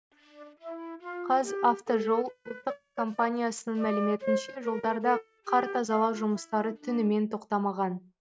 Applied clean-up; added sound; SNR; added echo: neural mask model RNNoise.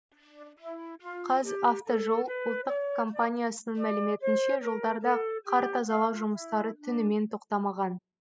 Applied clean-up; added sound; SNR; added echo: classical method spectral subtraction.